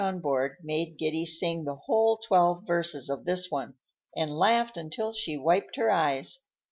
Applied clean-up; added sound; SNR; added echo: none; none; none; none.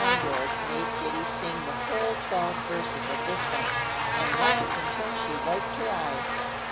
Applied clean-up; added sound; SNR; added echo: none; Buzz; -5 dB; none.